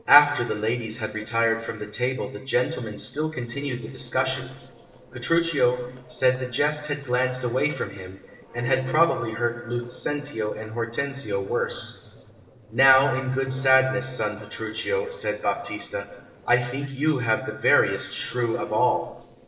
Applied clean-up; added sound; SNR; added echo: neural separator model SepFormer DNS4.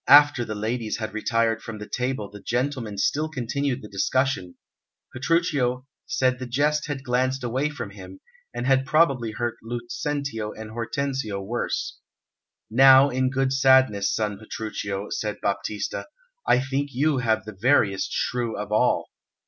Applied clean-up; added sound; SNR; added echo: none; none; none; none.